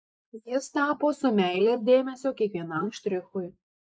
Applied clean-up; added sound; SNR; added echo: neural mask model Resemble Enhance denoiser.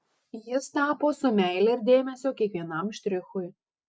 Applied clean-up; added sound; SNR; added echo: none; none; none; none.